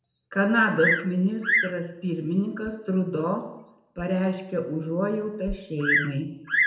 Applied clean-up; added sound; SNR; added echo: none; Bird vocalization, bird call, bird song; 4 dB; reverberation time 0.8 s.